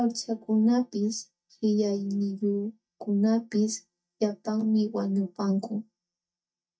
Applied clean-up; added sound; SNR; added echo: neural mask model DeepFilterNet 3.